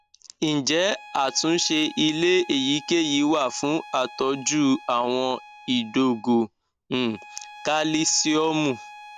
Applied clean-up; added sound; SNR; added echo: none; Bowed string instrument; 19 dB; none.